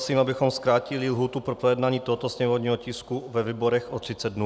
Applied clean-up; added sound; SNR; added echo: none; none; none; none.